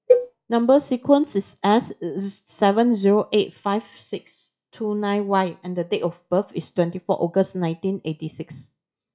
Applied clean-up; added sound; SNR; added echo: classical method log-MMSE.